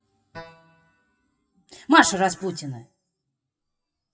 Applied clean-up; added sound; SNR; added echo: classical method WPE with log-MMSE.